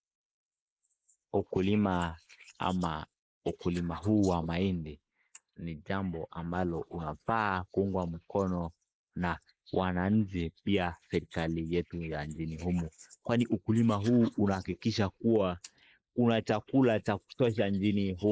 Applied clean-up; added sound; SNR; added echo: neural mask model Resemble Enhance denoiser.